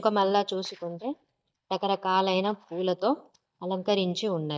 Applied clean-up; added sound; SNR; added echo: neural mask model DeepFilterNet 3.